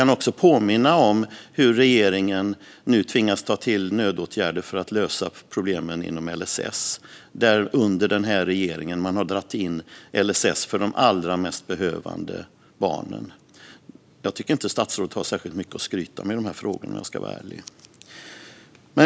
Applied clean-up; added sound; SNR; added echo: none; none; none; none.